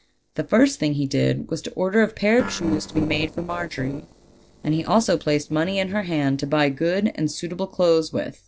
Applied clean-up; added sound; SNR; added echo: neural separator model SepFormer DNS4.